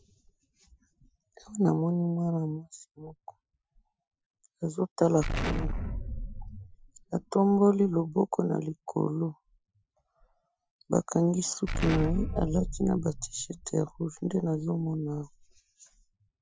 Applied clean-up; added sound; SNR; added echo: classical method Wiener filter.